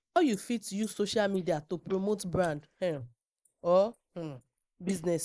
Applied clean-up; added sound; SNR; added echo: neural mask model Resemble Enhance denoiser.